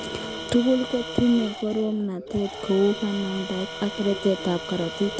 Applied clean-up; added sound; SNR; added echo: none; Tools; 11 dB; none.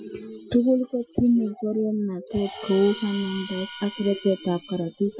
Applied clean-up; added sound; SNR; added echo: classical method Wiener filter.